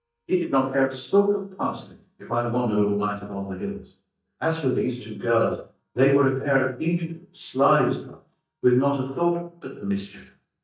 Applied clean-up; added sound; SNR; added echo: neural mask model DeepFilterNet 3.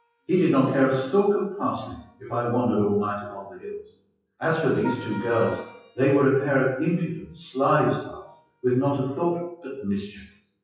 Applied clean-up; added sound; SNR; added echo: classical method WPE with log-MMSE.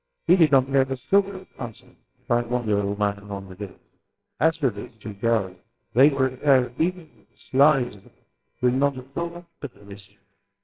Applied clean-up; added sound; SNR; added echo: neural separator model SepFormer WHAMR!.